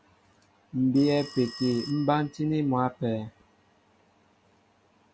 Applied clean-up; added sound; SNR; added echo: none; Telephone; 18 dB; none.